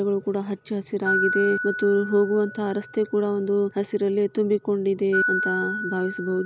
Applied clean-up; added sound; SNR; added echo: none; Glockenspiel; 7 dB; none.